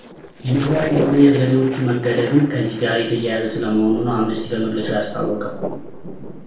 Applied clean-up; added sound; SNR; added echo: neural separator model SepFormer DNS4.